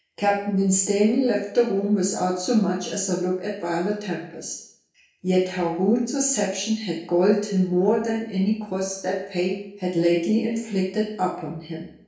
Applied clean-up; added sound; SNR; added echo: none; none; none; reverberation time 0.6 s.